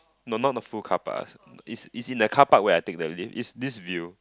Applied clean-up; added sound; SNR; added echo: none; none; none; none.